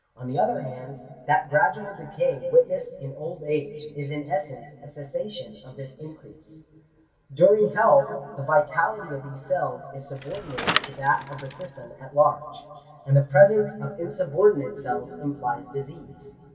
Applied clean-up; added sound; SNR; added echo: none; Bicycle; 7 dB; reverberation time 2.4 s.